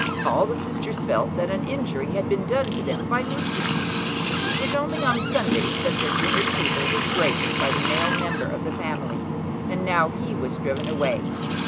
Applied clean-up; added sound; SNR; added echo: none; Water tap, faucet; -3 dB; none.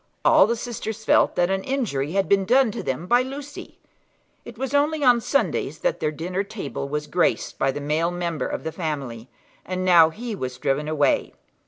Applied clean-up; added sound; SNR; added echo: none; none; none; none.